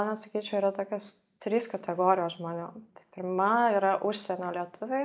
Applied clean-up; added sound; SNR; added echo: none; none; none; none.